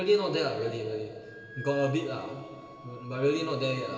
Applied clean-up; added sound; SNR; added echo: none; Wind instrument, woodwind instrument; 17 dB; reverberation time 2.6 s.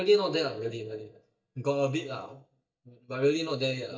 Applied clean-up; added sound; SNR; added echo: neural mask model DeepFilterNet 3.